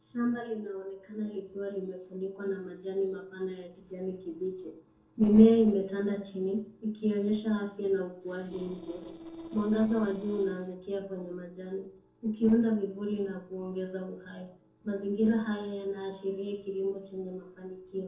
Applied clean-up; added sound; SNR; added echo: neural separator model SepFormer DNS4.